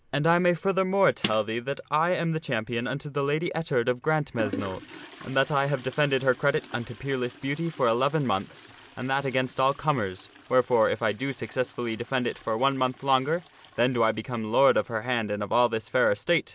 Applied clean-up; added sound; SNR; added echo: none; Toilet flush; 18 dB; none.